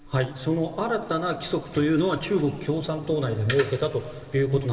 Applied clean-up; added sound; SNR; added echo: none; Buzz; 16 dB; reverberation time 2.4 s.